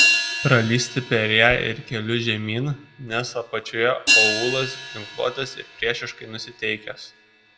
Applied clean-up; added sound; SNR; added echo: none; Hi-hat; 2 dB; reverberation time 0.6 s.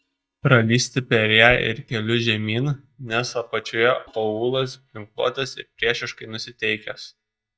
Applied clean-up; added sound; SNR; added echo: neural mask model DeepFilterNet 3.